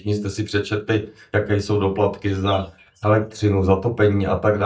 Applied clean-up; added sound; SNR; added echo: neural mask model DeepFilterNet 3.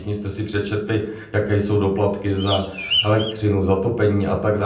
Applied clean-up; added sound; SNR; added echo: none; Bird; 5 dB; reverberation time 0.6 s.